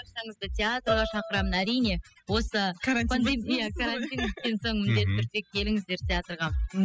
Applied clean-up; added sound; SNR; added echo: classical method spectral subtraction.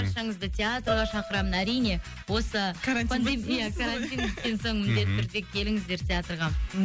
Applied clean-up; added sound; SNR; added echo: none; Bowed string instrument; 11 dB; none.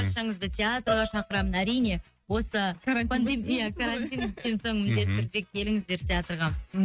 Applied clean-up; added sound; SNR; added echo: neural mask model RNNoise.